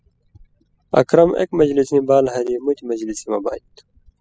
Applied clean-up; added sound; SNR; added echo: classical method spectral subtraction.